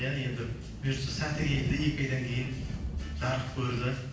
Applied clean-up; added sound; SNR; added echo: none; Thunder; 8 dB; reverberation time 0.9 s.